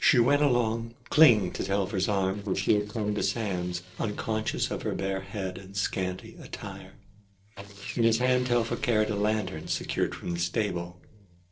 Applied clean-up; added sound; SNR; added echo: neural separator model SepFormer DNS4.